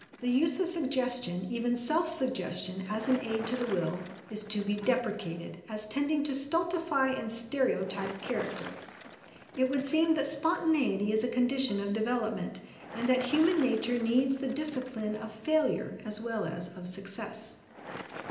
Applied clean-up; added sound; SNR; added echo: none; Bicycle; 17 dB; reverberation time 0.8 s.